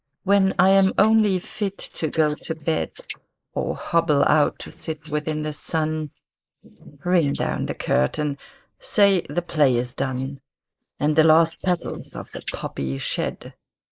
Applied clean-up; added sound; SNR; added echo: neural mask model Resemble Enhance denoiser.